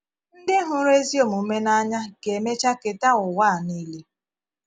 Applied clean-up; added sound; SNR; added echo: none; none; none; none.